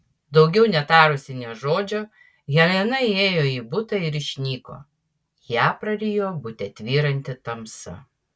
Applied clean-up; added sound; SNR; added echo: none; none; none; none.